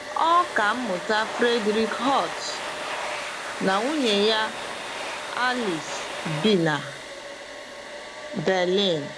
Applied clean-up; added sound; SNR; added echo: none; Domestic sounds, home sounds + Domestic sounds, home sounds; 7 dB; none.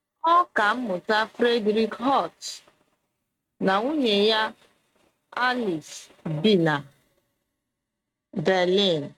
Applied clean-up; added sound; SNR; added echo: neural mask model RNNoise.